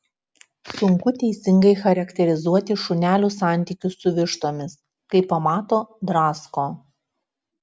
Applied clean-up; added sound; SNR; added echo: none; none; none; none.